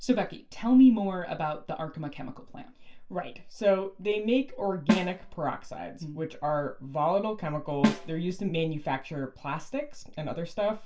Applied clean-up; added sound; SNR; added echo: none; Snare drum; 3 dB; reverberation time 0.2 s.